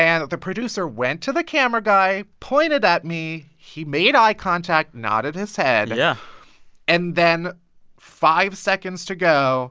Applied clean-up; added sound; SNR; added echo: none; none; none; none.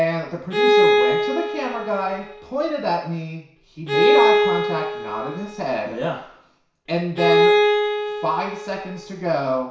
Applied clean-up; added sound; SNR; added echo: none; Bowed string instrument; -5 dB; reverberation time 0.6 s.